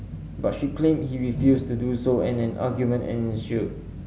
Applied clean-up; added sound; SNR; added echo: none; Piano; 17 dB; none.